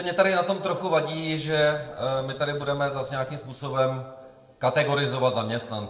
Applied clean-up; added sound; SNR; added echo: neural separator model SepFormer DNS4.